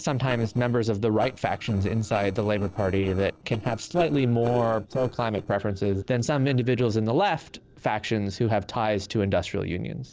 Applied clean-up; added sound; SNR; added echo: neural separator model SepFormer DNS4.